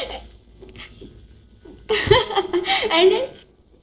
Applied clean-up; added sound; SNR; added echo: neural separator model SepFormer DNS4.